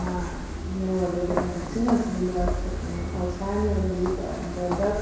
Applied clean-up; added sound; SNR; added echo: none; Walk, footsteps; 3 dB; reverberation time 1.1 s.